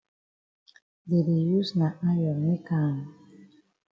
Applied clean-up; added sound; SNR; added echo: none; none; none; none.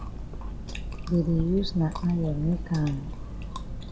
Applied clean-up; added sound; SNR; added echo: none; Chewing, mastication; 5 dB; none.